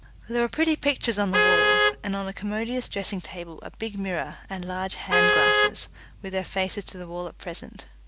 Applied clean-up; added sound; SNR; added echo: none; Vehicle horn, car horn, honking; -2 dB; none.